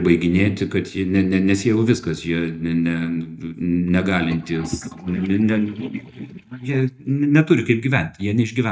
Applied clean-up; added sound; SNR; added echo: neural mask model DeepFilterNet 3.